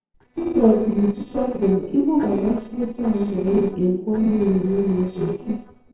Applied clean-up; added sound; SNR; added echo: neural separator model SepFormer DNS4.